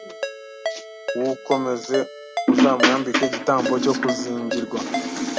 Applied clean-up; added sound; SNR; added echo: none; Ringtone; 8 dB; none.